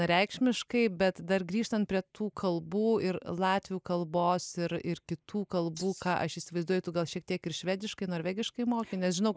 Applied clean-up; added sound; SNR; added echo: neural mask model Resemble Enhance denoiser.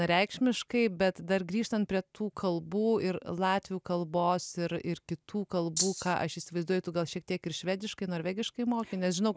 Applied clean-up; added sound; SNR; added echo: none; Rattle (instrument); 2 dB; none.